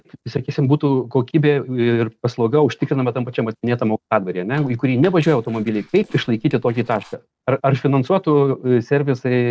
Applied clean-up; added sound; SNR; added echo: neural separator model SepFormer DNS4.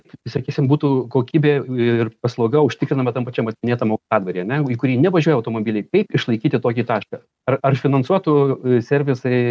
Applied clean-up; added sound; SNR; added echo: none; none; none; none.